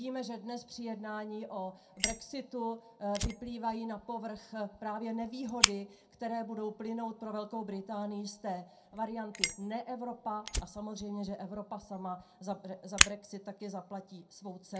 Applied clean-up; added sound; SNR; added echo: none; Fire; 0 dB; reverberation time 0.2 s.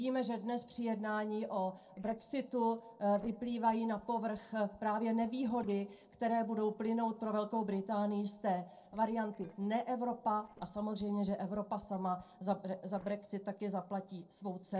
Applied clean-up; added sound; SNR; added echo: neural separator model SepFormer DNS4.